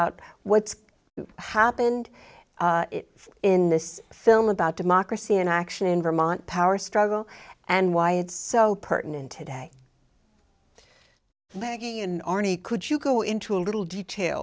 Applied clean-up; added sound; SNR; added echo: none; none; none; none.